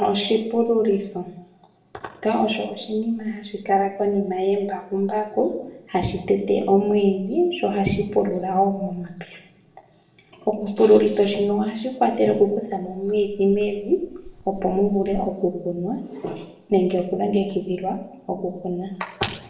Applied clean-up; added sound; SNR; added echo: none; Wind; 18 dB; reverberation time 0.7 s.